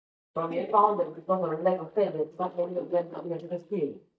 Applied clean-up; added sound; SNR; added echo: neural mask model DeepFilterNet 3.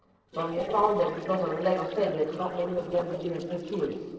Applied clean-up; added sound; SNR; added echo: neural separator model SepFormer DNS4.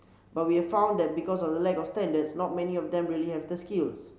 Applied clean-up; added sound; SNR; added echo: none; none; none; none.